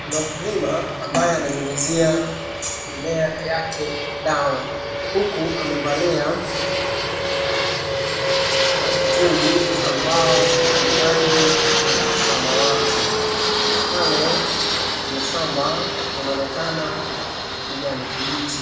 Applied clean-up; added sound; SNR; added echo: none; Fixed-wing aircraft, airplane; -3 dB; reverberation time 1.1 s.